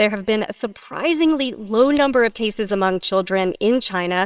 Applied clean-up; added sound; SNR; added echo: neural separator model SepFormer WHAMR!.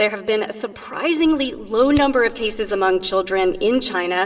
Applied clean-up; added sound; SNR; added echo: none; Fire; 17 dB; reverberation time 2.7 s.